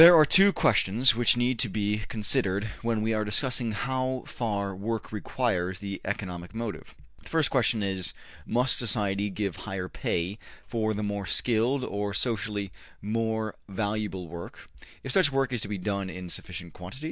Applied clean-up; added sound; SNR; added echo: none; none; none; none.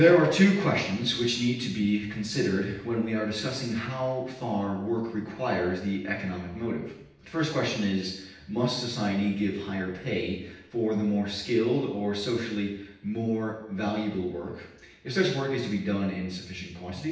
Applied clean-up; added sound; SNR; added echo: none; none; none; reverberation time 0.9 s.